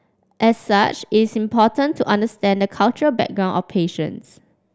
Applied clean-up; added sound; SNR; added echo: none; none; none; none.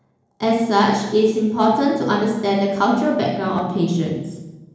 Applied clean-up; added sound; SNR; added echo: neural separator model SepFormer DNS4.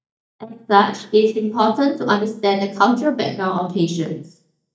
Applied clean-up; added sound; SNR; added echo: neural mask model DeepFilterNet 3.